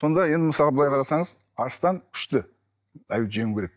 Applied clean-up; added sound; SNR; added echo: neural mask model DeepFilterNet 3.